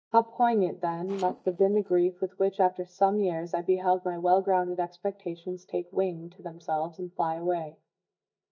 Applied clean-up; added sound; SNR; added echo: neural mask model DeepFilterNet 3.